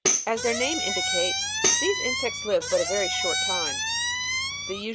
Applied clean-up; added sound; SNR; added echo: none; Squeak + Tambourine; -3 dB; none.